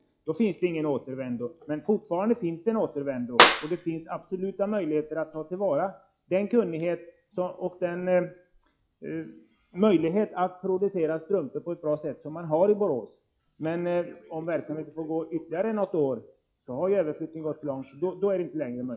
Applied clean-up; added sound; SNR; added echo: classical method log-MMSE.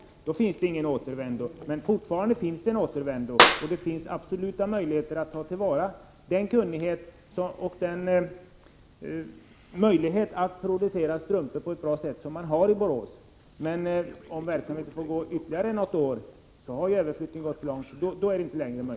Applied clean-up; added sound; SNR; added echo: none; Clapping; -1 dB; none.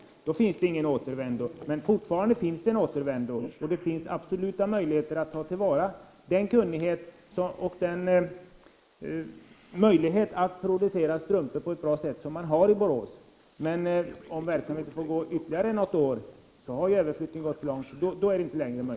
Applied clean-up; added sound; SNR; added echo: neural mask model Resemble Enhance denoiser.